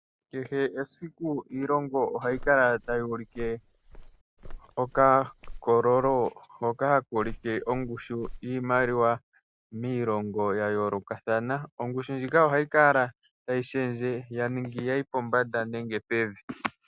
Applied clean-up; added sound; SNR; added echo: none; Walk, footsteps; 15 dB; none.